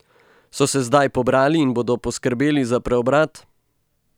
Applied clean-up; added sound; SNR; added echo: none; none; none; none.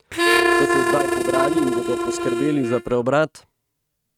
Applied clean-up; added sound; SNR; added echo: neural mask model RNNoise.